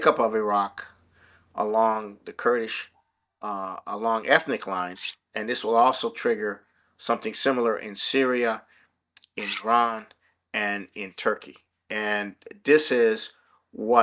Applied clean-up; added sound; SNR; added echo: neural mask model DeepFilterNet 3.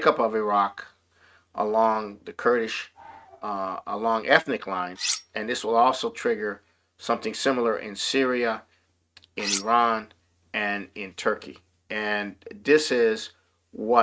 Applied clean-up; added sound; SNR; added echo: neural mask model RNNoise.